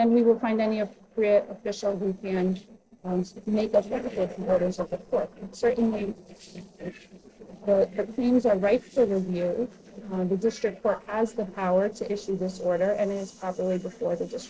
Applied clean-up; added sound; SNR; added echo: neural separator model SepFormer DNS4.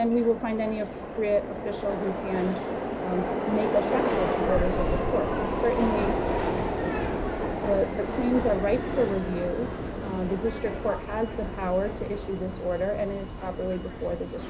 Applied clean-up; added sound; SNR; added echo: none; Subway, metro, underground; 1 dB; none.